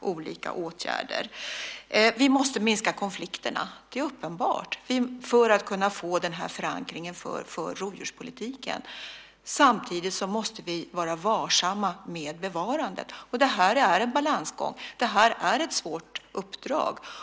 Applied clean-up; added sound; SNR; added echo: none; none; none; none.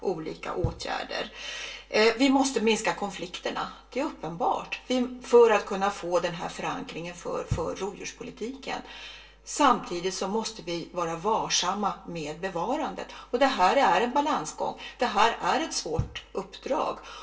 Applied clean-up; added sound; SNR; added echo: none; Knock; 10 dB; reverberation time 0.2 s.